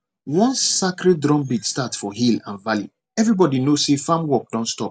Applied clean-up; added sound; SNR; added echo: none; none; none; none.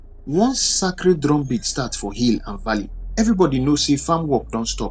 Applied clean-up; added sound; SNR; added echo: none; Accelerating, revving, vroom; 15 dB; none.